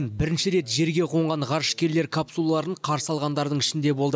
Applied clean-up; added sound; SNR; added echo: none; none; none; none.